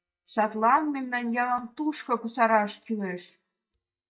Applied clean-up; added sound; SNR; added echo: neural mask model DeepFilterNet 3.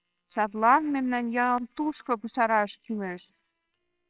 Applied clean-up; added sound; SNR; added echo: neural separator model SepFormer WHAMR!.